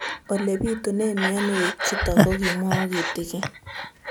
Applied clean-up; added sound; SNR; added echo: none; Breathing; 0 dB; none.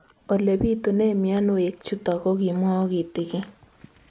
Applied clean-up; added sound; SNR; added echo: none; none; none; none.